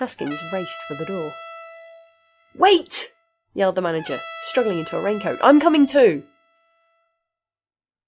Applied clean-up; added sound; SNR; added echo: classical method log-MMSE.